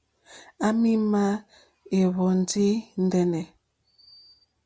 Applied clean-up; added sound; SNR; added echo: none; none; none; none.